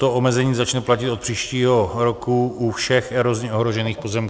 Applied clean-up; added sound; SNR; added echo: none; none; none; none.